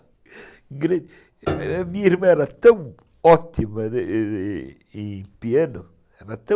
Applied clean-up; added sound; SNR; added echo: none; Piano; 12 dB; none.